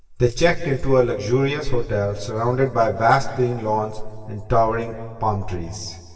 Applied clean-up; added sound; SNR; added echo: none; none; none; reverberation time 2.3 s.